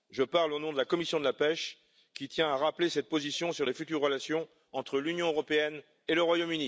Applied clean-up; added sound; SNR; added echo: none; none; none; none.